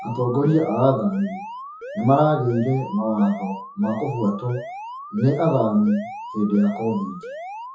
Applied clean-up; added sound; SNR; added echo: classical method WPE with log-MMSE.